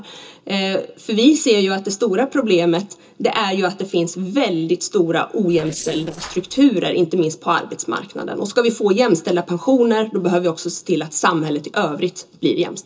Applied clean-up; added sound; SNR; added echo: neural separator model SepFormer DNS4.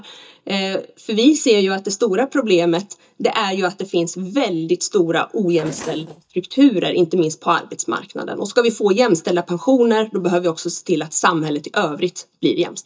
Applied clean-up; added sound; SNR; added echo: neural mask model DeepFilterNet 3.